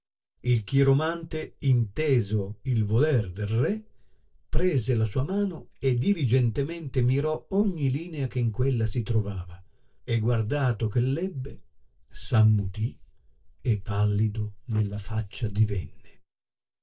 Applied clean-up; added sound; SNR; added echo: neural separator model SepFormer DNS4.